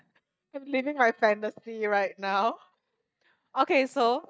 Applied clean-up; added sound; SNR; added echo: neural mask model DeepFilterNet 3.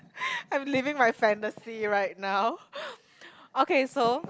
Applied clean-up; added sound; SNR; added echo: none; none; none; none.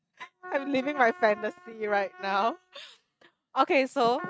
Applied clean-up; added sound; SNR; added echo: neural mask model RNNoise.